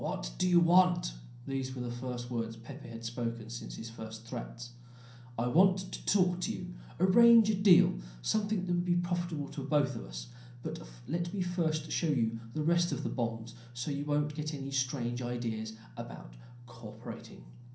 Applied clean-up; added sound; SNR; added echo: none; none; none; reverberation time 0.6 s.